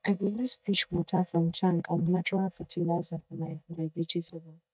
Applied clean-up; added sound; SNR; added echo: neural mask model DeepFilterNet 3.